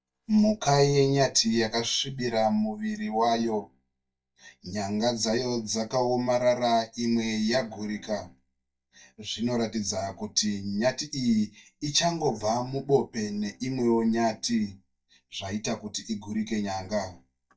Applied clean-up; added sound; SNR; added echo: neural mask model DeepFilterNet 3.